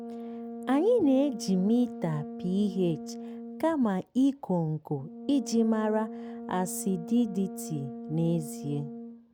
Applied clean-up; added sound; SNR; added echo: none; Brass instrument; 11 dB; none.